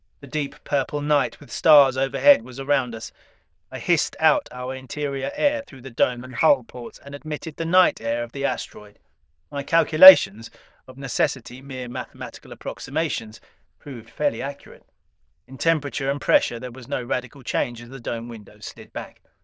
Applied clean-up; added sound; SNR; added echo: neural diffusion model UNIVERSE++.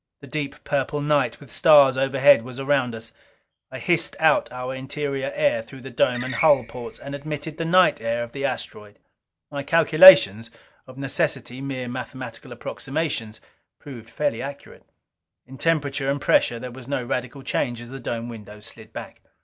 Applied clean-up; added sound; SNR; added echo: none; Screech; 13 dB; none.